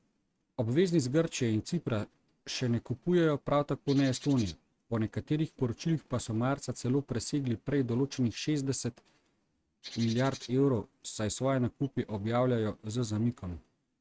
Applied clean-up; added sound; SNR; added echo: neural mask model RNNoise.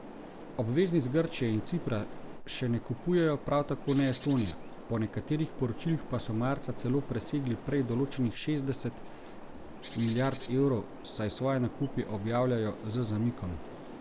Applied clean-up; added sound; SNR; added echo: none; Bird; 14 dB; none.